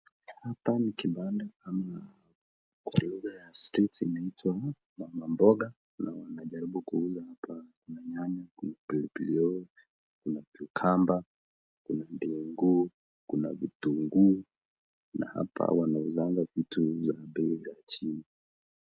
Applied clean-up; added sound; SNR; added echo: none; none; none; none.